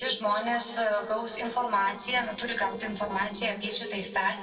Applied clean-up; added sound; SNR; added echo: neural separator model SepFormer DNS4.